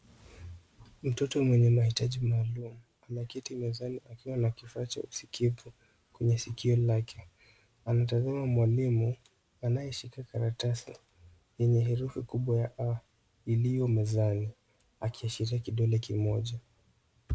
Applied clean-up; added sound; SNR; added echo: none; none; none; none.